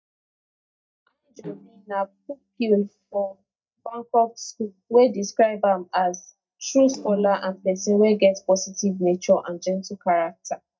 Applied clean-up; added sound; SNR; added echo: neural mask model DeepFilterNet 3.